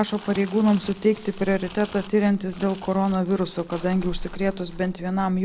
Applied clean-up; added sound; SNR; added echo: none; Crumpling, crinkling; 15 dB; none.